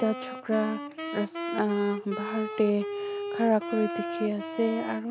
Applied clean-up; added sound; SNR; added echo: none; Wind instrument, woodwind instrument; 6 dB; none.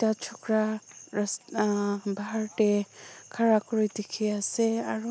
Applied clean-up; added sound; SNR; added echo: none; none; none; none.